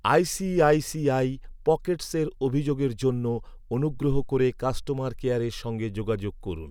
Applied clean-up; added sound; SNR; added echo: none; none; none; none.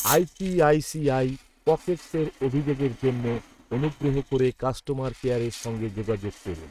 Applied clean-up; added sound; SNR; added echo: neural mask model RNNoise.